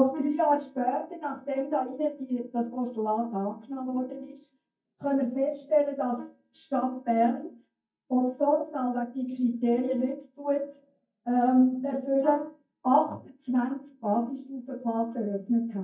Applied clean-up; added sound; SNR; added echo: neural mask model DeepFilterNet 3.